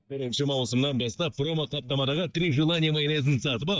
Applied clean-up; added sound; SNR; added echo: neural mask model DeepFilterNet 3.